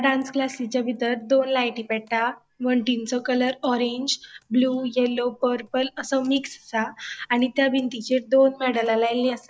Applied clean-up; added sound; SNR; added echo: neural mask model DeepFilterNet 3.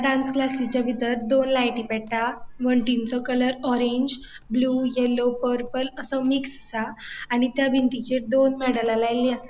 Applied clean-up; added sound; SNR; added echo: none; Computer keyboard; 19 dB; none.